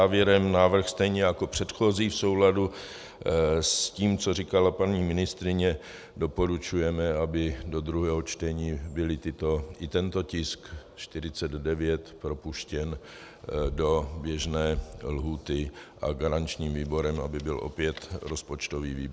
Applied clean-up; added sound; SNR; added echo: none; none; none; none.